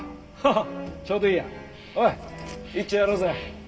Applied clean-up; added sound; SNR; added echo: none; none; none; reverberation time 1.6 s.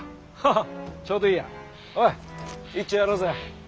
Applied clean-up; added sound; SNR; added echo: none; none; none; none.